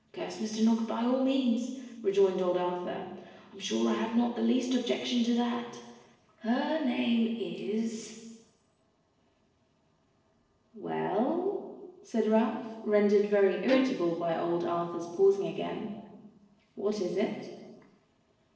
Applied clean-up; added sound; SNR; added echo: neural separator model SepFormer DNS4.